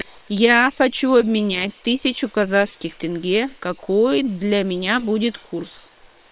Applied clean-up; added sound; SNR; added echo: neural separator model SepFormer WHAM!.